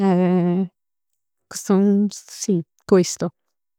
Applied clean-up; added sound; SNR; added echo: none; none; none; none.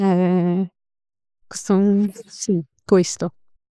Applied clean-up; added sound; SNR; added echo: neural mask model Resemble Enhance denoiser.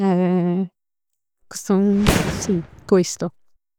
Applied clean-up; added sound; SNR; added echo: none; Fireworks; 5 dB; none.